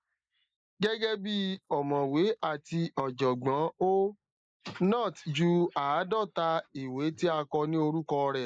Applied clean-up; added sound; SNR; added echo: neural mask model Resemble Enhance denoiser.